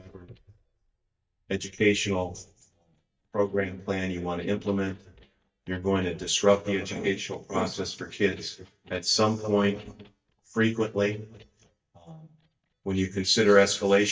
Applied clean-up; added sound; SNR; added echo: neural mask model DeepFilterNet 3.